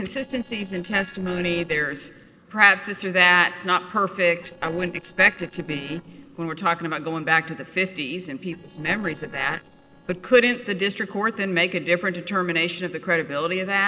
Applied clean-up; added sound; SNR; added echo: neural separator model SepFormer DNS4.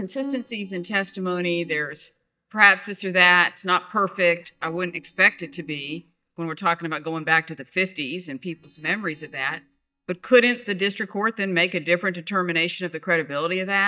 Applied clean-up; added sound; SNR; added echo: neural mask model DeepFilterNet 3.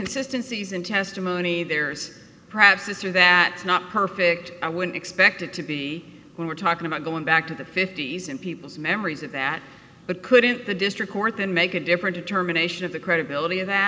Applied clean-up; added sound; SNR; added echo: none; none; none; none.